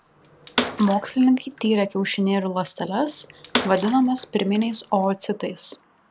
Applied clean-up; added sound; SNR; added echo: none; Bathtub (filling or washing) / Water / Splash, splatter; 9 dB; none.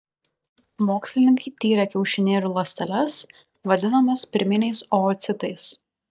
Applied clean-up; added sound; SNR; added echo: neural mask model DeepFilterNet 3.